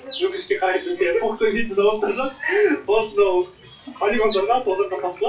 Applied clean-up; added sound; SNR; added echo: classical method WPE with log-MMSE.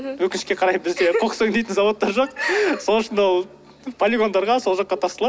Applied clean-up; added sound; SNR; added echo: none; none; none; none.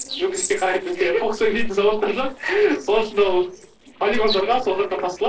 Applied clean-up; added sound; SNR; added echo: neural separator model SepFormer DNS4.